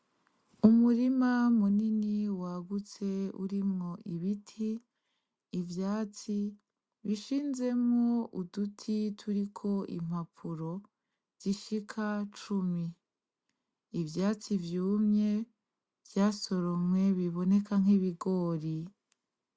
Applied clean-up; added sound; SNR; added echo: none; none; none; none.